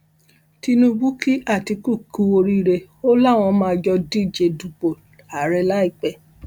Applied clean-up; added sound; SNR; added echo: none; none; none; none.